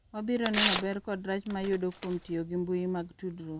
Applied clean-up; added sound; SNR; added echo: none; Tearing; -3 dB; none.